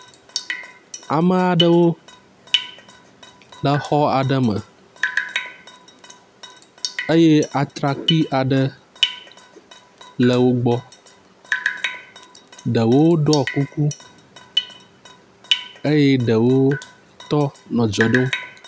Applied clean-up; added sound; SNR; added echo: none; Drip; 9 dB; none.